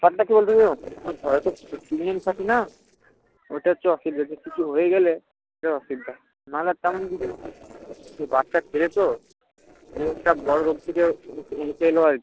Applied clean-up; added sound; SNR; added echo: neural separator model SepFormer DNS4.